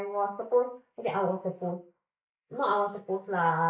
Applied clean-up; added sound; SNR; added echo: neural mask model Resemble Enhance denoiser.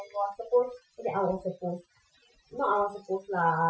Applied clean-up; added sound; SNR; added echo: classical method Wiener filter.